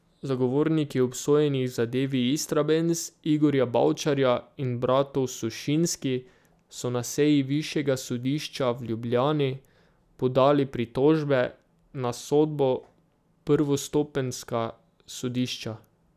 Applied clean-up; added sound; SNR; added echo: none; none; none; none.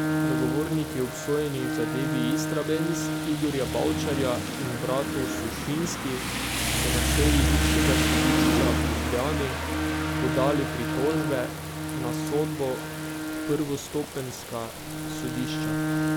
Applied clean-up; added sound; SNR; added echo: none; Rain + Bowed string instrument; -3 dB; none.